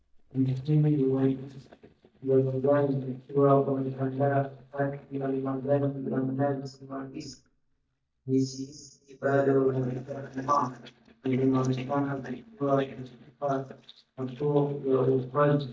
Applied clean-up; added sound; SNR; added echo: neural mask model DeepFilterNet 3.